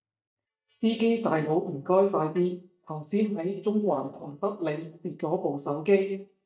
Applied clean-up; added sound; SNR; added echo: neural mask model DeepFilterNet 3.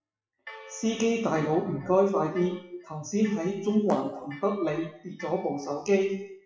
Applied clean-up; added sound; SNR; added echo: classical method WPE with log-MMSE.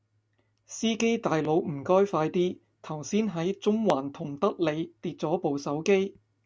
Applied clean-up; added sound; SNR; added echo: none; none; none; none.